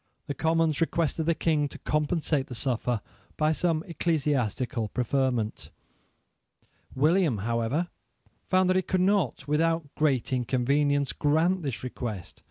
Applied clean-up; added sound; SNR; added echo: none; none; none; none.